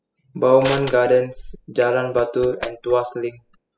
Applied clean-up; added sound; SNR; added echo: classical method spectral subtraction.